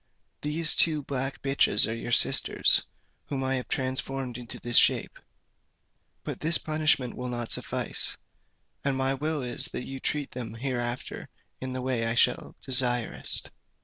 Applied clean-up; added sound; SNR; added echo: none; none; none; none.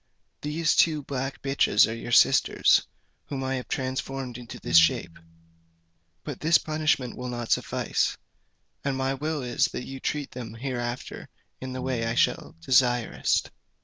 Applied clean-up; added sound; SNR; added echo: none; Piano; 15 dB; none.